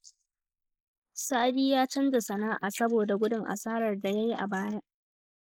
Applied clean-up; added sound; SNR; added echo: neural mask model Resemble Enhance denoiser.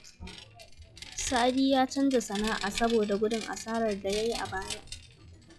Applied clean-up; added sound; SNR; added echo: classical method log-MMSE.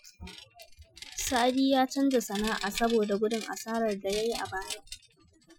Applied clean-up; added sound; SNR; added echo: classical method Wiener filter.